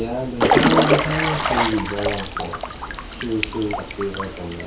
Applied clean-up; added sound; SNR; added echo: none; Drip / Trickle, dribble / Water / Splash, splatter; -4 dB; reverberation time 0.4 s.